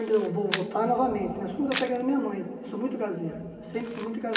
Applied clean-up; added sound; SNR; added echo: none; Camera; 12 dB; reverberation time 2.9 s.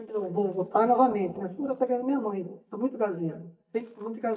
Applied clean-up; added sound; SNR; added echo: neural mask model DeepFilterNet 3.